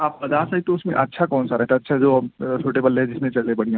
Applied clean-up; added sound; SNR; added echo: none; none; none; none.